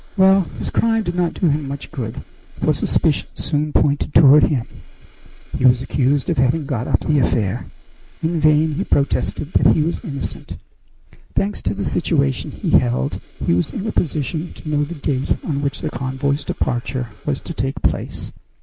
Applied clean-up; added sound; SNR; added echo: neural mask model Resemble Enhance denoiser.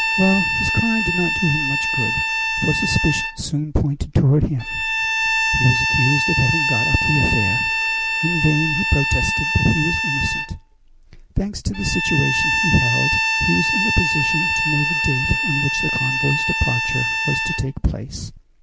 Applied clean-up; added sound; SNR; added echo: none; Bowed string instrument; -1 dB; none.